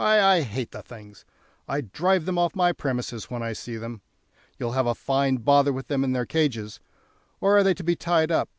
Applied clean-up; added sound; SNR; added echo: none; none; none; none.